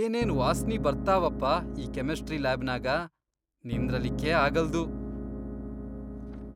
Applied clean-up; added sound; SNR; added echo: none; Piano; 3 dB; none.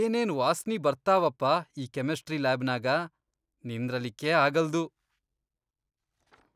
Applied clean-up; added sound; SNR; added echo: none; none; none; none.